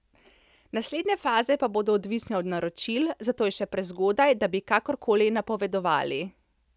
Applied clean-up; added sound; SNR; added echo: none; none; none; none.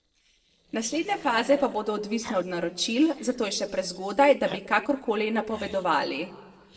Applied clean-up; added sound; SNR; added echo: neural separator model SepFormer DNS4.